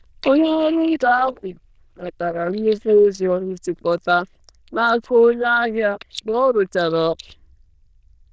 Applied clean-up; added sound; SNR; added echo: neural diffusion model UNIVERSE++.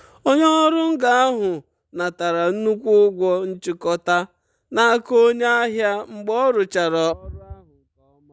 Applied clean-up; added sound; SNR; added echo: none; none; none; none.